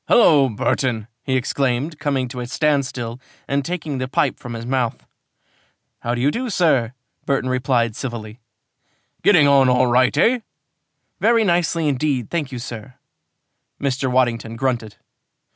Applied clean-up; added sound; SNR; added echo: none; none; none; none.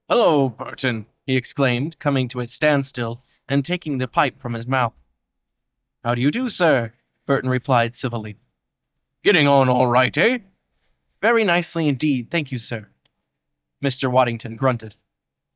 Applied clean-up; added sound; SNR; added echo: neural mask model DeepFilterNet 3.